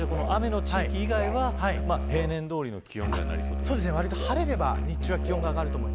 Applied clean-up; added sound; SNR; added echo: none; Musical instrument; -1 dB; none.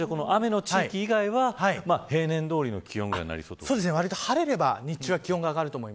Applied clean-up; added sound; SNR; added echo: none; none; none; none.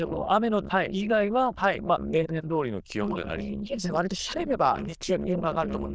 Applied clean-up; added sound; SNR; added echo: neural diffusion model UNIVERSE++.